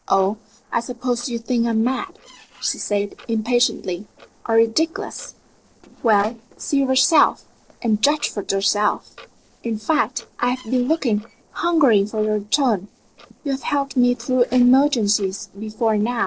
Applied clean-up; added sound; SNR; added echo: neural separator model SepFormer DNS4.